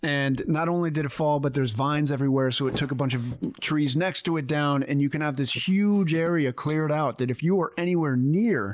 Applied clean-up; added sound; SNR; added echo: neural mask model Resemble Enhance denoiser.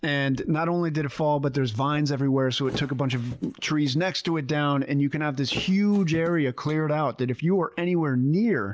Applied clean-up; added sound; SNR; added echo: none; Thump, thud; 18 dB; none.